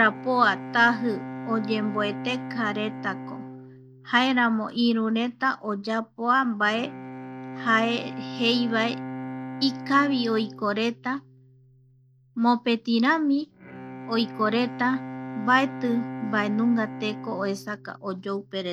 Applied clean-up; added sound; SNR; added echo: none; Bowed string instrument; 12 dB; none.